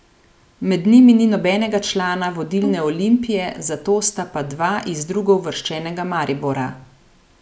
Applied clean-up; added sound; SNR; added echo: none; Bowed string instrument; 16 dB; none.